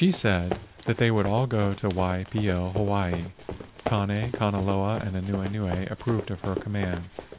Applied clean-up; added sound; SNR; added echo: none; Run; 11 dB; none.